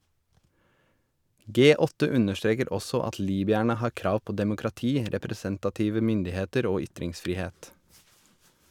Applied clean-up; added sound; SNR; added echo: none; none; none; none.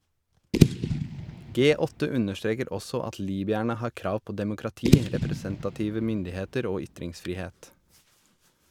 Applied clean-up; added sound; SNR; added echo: none; Fireworks / Boom; -1 dB; none.